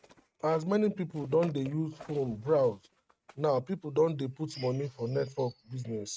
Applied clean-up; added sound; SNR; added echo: neural mask model RNNoise.